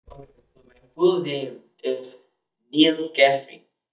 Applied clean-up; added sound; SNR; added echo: neural mask model DeepFilterNet 3.